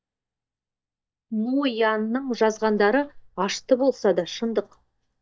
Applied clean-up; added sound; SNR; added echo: neural mask model DeepFilterNet 3.